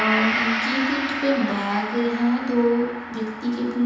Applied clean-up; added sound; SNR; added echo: none; Gong; 5 dB; reverberation time 1.1 s.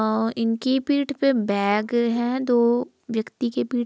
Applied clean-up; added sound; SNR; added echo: none; none; none; none.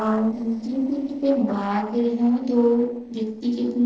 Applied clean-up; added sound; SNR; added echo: neural separator model SepFormer DNS4.